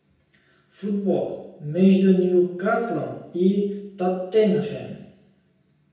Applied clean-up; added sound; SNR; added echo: none; none; none; reverberation time 0.8 s.